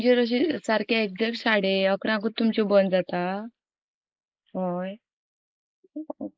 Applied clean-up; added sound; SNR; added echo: neural mask model Resemble Enhance denoiser.